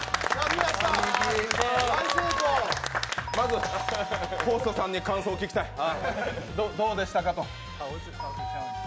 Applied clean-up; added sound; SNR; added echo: none; Doorbell; 14 dB; none.